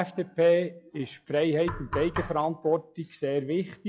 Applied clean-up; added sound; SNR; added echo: classical method log-MMSE.